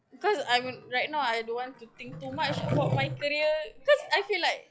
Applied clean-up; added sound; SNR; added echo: classical method log-MMSE.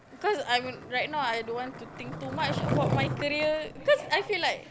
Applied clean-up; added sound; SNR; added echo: none; Skateboard; 5 dB; none.